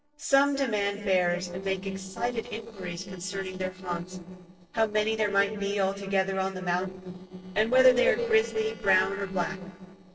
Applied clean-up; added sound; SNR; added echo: neural separator model SepFormer DNS4.